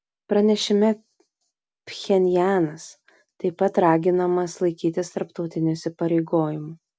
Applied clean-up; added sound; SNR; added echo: none; none; none; none.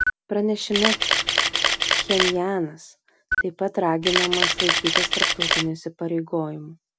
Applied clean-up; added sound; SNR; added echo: none; Camera; -3 dB; none.